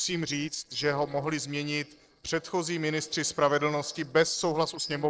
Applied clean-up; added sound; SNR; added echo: neural separator model SepFormer DNS4.